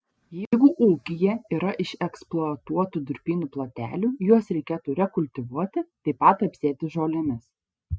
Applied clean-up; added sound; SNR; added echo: none; none; none; none.